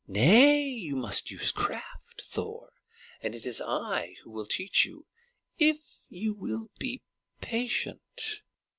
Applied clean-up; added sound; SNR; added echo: none; none; none; none.